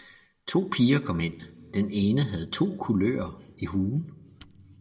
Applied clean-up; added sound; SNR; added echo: none; none; none; reverberation time 1.3 s.